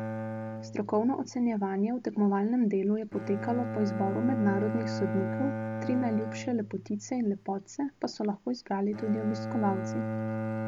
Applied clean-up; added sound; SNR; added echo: none; Bowed string instrument; 6 dB; none.